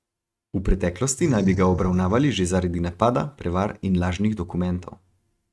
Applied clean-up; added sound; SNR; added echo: neural mask model RNNoise.